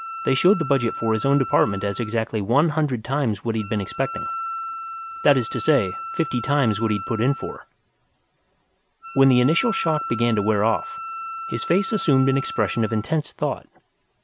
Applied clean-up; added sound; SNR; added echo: none; Wind instrument, woodwind instrument; 10 dB; none.